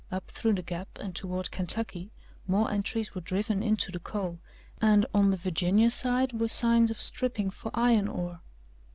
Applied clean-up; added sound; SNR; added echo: none; none; none; none.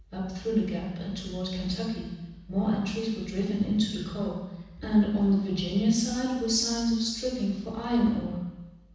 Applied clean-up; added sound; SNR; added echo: none; none; none; reverberation time 1.1 s.